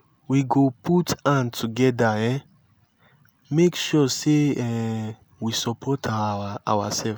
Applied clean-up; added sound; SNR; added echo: none; none; none; none.